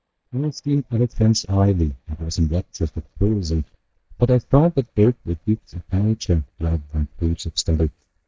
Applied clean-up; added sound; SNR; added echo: neural mask model DeepFilterNet 3.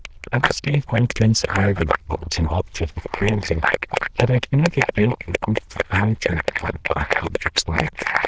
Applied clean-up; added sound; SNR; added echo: neural diffusion model UNIVERSE++.